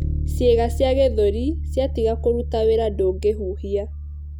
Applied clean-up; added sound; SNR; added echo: none; Bass guitar; 5 dB; none.